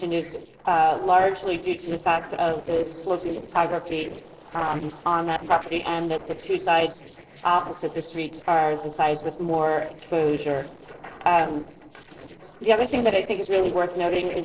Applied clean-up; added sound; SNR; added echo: neural separator model SepFormer DNS4.